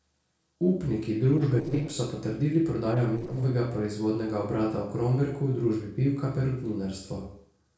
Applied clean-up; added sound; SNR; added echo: neural separator model SepFormer DNS4.